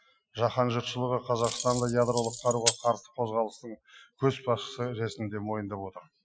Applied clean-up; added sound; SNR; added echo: classical method Wiener filter.